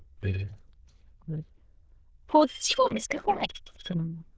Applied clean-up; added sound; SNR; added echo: neural diffusion model UNIVERSE++.